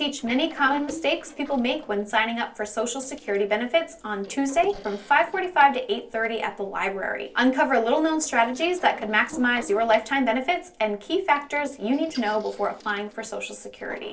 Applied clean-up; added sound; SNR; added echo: neural separator model SepFormer DNS4.